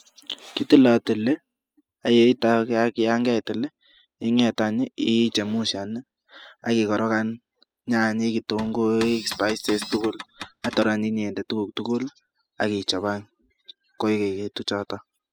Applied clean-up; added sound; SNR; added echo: classical method spectral subtraction.